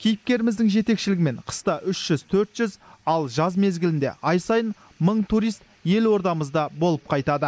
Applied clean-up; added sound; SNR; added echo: neural mask model Resemble Enhance denoiser.